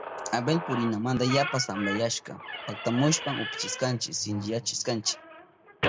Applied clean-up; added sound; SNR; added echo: none; Squeak / Slam; 7 dB; none.